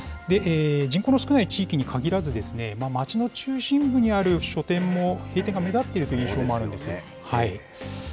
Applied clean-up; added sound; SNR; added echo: none; Fart; 17 dB; none.